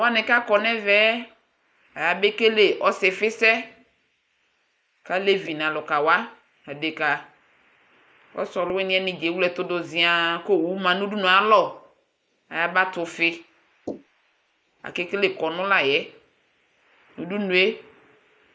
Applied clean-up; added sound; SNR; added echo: neural mask model Resemble Enhance denoiser.